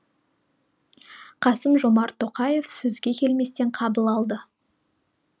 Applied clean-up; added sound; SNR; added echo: none; none; none; none.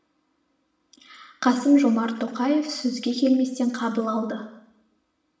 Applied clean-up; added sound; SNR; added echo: none; none; none; reverberation time 0.8 s.